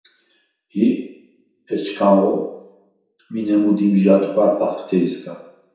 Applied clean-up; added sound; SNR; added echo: none; none; none; reverberation time 0.7 s.